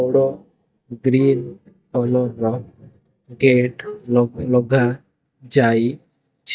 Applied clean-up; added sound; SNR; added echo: neural mask model DeepFilterNet 3.